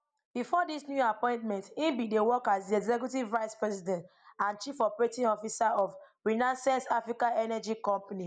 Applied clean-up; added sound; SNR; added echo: none; none; none; none.